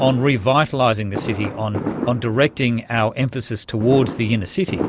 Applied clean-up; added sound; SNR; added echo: none; Fireworks; 10 dB; none.